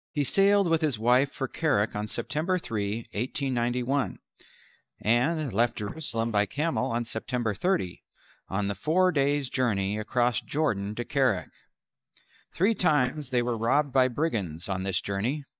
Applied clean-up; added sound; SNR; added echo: neural mask model DeepFilterNet 3.